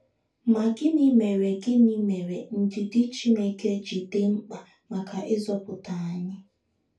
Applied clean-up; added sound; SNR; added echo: none; none; none; reverberation time 0.2 s.